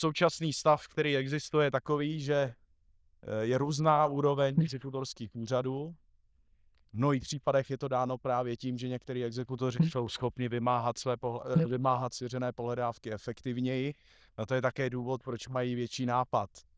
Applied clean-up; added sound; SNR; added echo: neural diffusion model UNIVERSE++.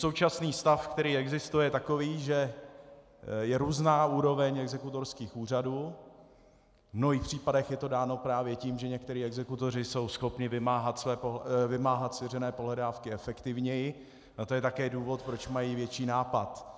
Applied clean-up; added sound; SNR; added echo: none; none; none; none.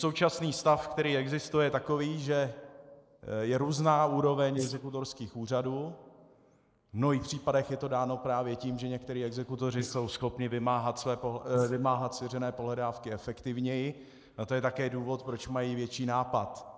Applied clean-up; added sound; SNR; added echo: neural mask model Resemble Enhance denoiser.